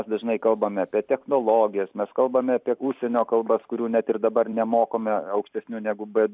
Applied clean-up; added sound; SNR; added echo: none; none; none; none.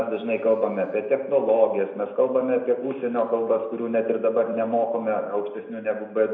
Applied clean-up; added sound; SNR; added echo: none; none; none; reverberation time 0.8 s.